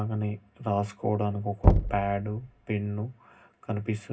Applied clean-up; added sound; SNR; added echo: none; Knock; -2 dB; reverberation time 0.4 s.